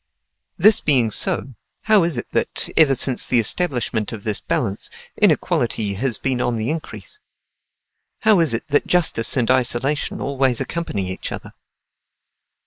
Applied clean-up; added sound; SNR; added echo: neural mask model Resemble Enhance denoiser.